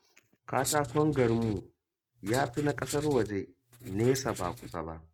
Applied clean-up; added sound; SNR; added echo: neural mask model RNNoise.